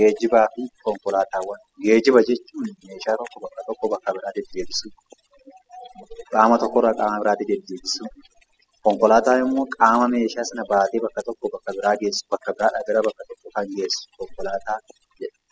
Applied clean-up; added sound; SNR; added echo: classical method spectral subtraction.